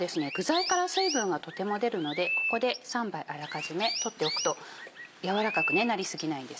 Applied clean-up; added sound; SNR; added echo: none; Chirp, tweet; 5 dB; none.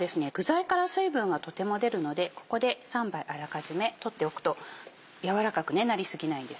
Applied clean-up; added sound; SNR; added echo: none; none; none; none.